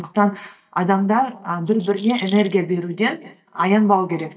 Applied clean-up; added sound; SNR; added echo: neural mask model DeepFilterNet 3.